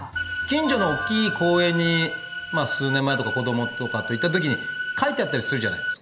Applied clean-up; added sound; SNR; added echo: none; Organ; -5 dB; reverberation time 2.4 s.